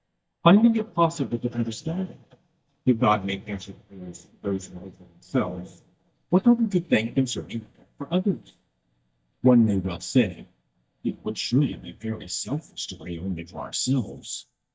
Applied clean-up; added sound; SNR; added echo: neural mask model DeepFilterNet 3.